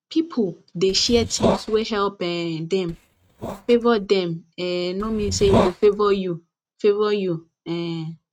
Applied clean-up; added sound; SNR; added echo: neural mask model RNNoise.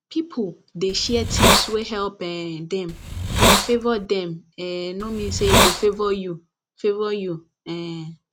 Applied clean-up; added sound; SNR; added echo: none; Hiss; -5 dB; none.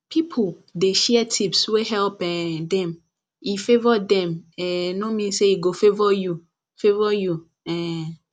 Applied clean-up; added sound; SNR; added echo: none; none; none; none.